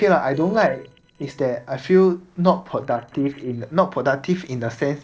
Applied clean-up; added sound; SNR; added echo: neural separator model SepFormer DNS4.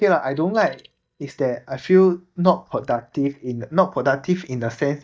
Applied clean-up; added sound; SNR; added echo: neural mask model DeepFilterNet 3.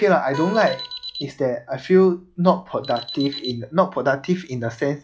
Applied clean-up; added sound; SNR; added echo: classical method log-MMSE.